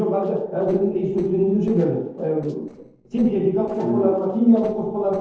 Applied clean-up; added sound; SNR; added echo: neural separator model SepFormer DNS4.